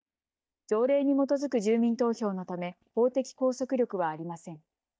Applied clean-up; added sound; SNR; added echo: neural mask model DeepFilterNet 3.